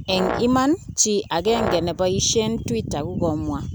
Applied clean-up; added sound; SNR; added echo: none; Brass instrument; 9 dB; none.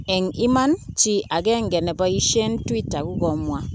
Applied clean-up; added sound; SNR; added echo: none; none; none; none.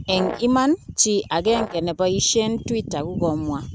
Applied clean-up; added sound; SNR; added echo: neural mask model RNNoise.